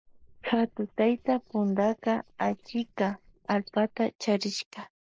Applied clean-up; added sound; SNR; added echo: neural mask model Resemble Enhance denoiser.